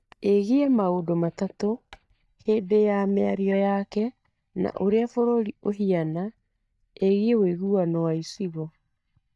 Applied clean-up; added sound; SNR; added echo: neural mask model DeepFilterNet 3.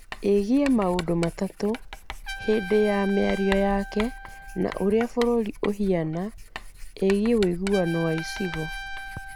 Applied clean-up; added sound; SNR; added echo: none; Trumpet + Writing; 11 dB; none.